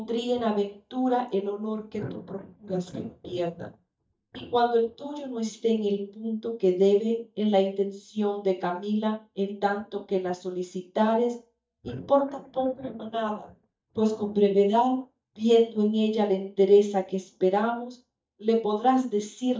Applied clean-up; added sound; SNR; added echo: neural mask model DeepFilterNet 3.